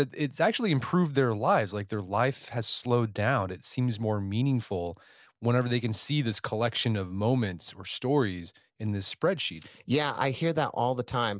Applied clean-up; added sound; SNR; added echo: none; none; none; none.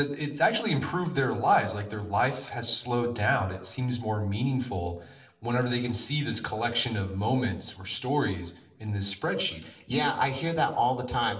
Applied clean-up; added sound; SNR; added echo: none; none; none; reverberation time 0.6 s.